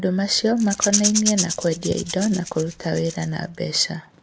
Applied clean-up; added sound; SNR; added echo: none; Rattle / Rattle (instrument); 6 dB; none.